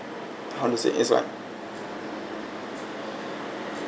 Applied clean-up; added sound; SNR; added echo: none; none; none; none.